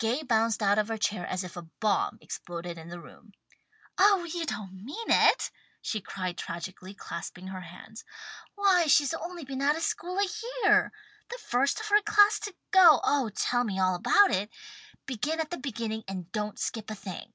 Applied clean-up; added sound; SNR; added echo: none; none; none; none.